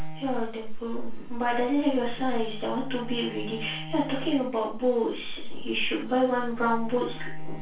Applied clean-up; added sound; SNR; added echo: none; Bowed string instrument; 19 dB; reverberation time 0.3 s.